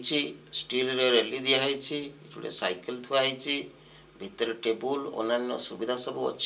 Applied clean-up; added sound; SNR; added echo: none; none; none; reverberation time 0.2 s.